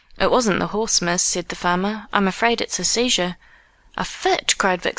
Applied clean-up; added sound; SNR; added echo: none; none; none; none.